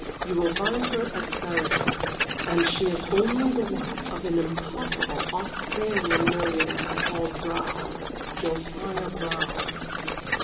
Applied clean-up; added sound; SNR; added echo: none; Wild animals; 1 dB; reverberation time 2.5 s.